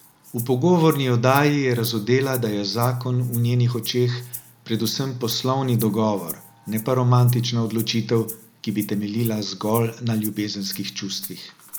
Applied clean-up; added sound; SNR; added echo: none; Rattle (instrument); 18 dB; none.